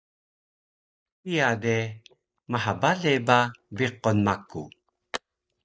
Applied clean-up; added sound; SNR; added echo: neural mask model DeepFilterNet 3.